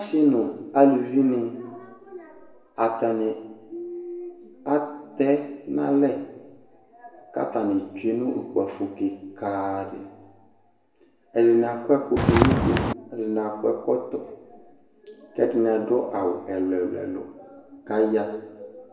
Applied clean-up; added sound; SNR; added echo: none; Walk, footsteps; -4 dB; reverberation time 1.0 s.